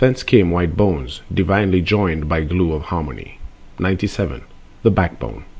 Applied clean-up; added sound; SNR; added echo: none; none; none; none.